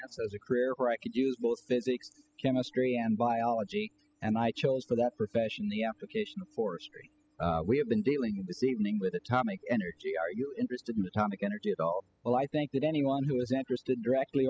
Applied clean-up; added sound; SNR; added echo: classical method spectral subtraction.